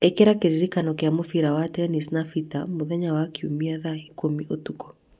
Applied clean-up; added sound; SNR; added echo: none; none; none; none.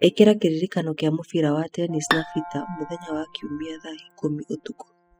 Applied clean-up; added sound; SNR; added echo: classical method spectral subtraction.